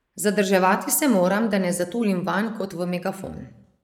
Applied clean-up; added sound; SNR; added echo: neural mask model Resemble Enhance denoiser.